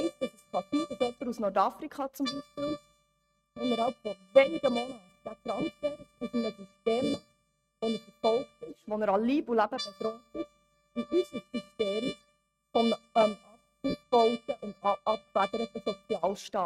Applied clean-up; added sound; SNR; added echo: neural mask model RNNoise.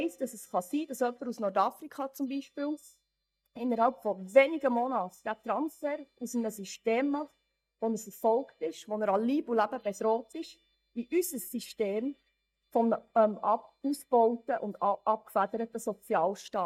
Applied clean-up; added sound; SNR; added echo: neural mask model DeepFilterNet 3.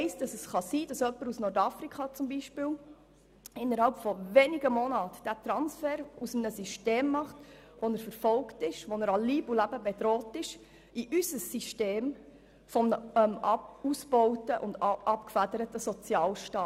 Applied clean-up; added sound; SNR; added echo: none; none; none; none.